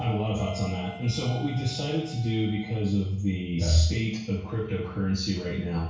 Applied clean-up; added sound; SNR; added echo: none; Wind instrument, woodwind instrument; 19 dB; reverberation time 0.6 s.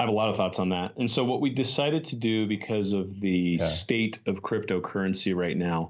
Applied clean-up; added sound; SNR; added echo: none; none; none; none.